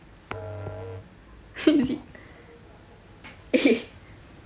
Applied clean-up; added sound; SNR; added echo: none; Musical instrument; 13 dB; none.